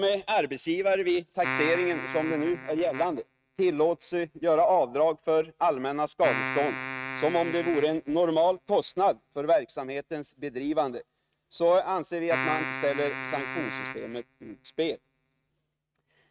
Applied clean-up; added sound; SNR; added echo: neural mask model RNNoise.